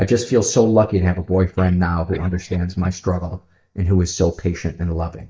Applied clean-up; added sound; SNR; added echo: neural mask model DeepFilterNet 3.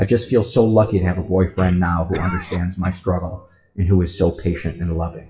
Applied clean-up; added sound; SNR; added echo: classical method WPE with log-MMSE.